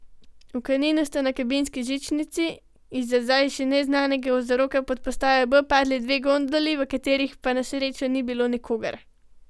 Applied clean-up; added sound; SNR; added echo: none; none; none; none.